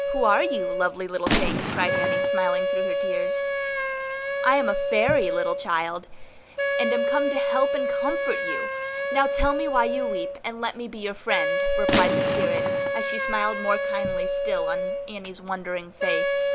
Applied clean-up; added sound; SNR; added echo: none; Gunshot, gunfire + Wind instrument, woodwind instrument; -2 dB; none.